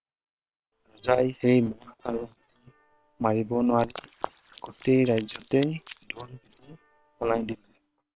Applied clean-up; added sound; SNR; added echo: neural separator model SepFormer WHAM!.